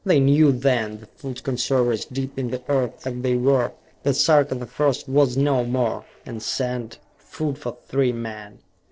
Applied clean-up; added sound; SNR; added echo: neural separator model SepFormer DNS4.